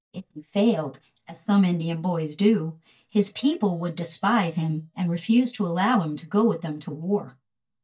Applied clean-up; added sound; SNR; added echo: neural mask model DeepFilterNet 3.